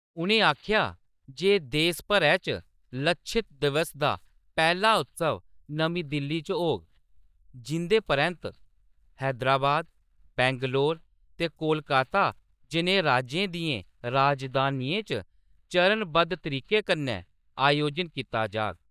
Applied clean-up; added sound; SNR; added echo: neural mask model DeepFilterNet 3.